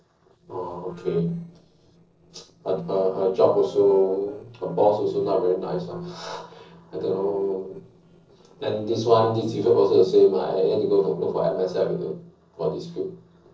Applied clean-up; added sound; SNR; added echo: neural separator model SepFormer DNS4.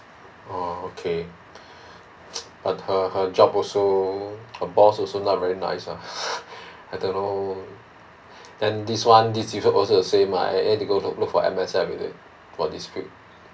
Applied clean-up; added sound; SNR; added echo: none; none; none; none.